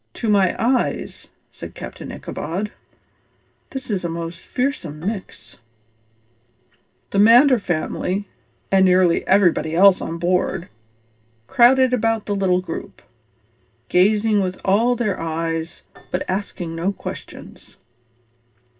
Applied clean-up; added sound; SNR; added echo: neural separator model SepFormer DNS4.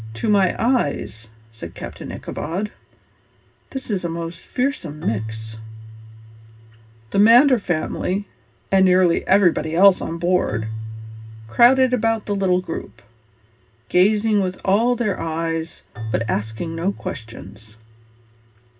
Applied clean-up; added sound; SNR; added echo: none; Keyboard (musical); 14 dB; reverberation time 0.4 s.